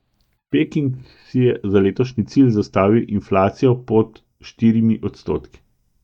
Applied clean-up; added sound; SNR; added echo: neural mask model DeepFilterNet 3.